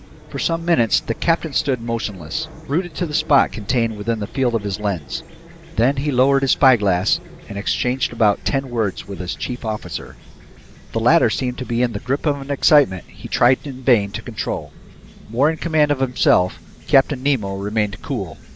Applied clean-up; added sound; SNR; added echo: none; Chirp, tweet / Fowl; 20 dB; none.